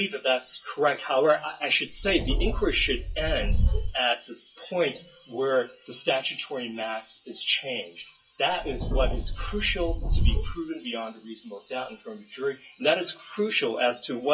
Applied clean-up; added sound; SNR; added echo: classical method WPE with log-MMSE.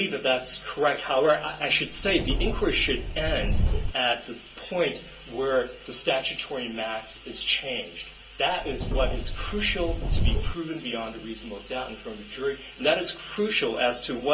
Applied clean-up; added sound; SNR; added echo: none; Subway, metro, underground; -2 dB; reverberation time 0.2 s.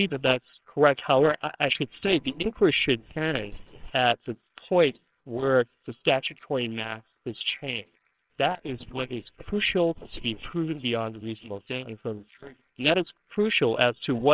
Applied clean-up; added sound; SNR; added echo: neural separator model SepFormer WHAMR!.